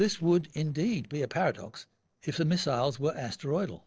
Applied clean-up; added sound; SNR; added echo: neural separator model SepFormer DNS4.